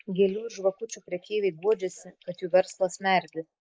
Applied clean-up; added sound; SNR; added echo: neural mask model Resemble Enhance denoiser.